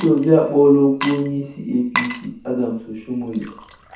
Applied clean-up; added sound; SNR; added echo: none; Water / Liquid; 14 dB; reverberation time 0.7 s.